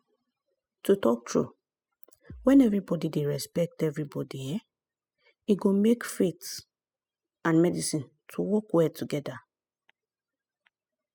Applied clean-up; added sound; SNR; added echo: classical method spectral subtraction.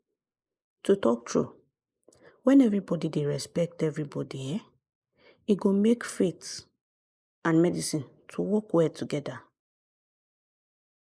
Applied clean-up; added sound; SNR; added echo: neural mask model Resemble Enhance denoiser.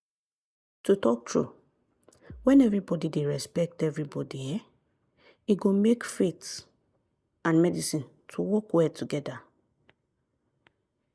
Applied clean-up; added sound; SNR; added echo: neural mask model DeepFilterNet 3.